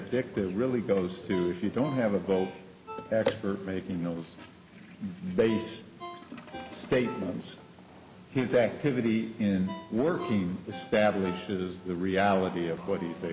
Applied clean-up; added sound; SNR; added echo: none; Ringtone + Toilet flush; 17 dB; none.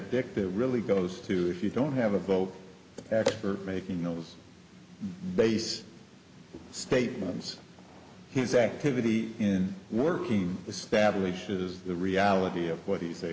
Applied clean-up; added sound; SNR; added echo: none; none; none; none.